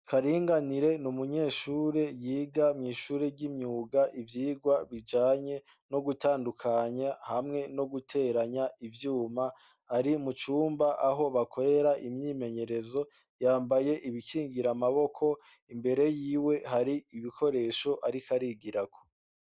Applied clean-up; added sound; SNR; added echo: none; none; none; none.